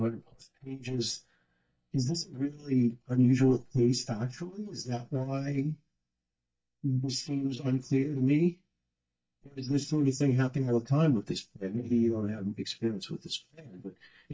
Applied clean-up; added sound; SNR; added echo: neural mask model DeepFilterNet 3.